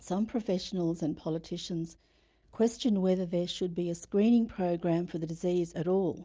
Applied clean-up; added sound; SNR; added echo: none; none; none; none.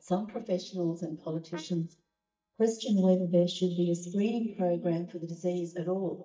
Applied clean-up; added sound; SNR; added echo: neural mask model DeepFilterNet 3.